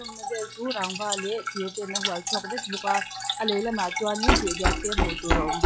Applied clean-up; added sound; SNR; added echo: classical method log-MMSE.